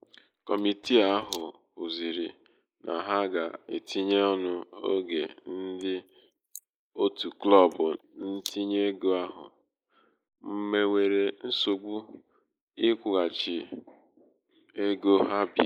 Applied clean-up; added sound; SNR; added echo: neural mask model Resemble Enhance denoiser.